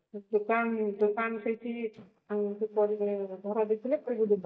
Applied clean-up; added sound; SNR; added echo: neural mask model DeepFilterNet 3.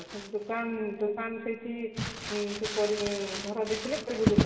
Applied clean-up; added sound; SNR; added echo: none; Crumpling, crinkling; 2 dB; reverberation time 2.4 s.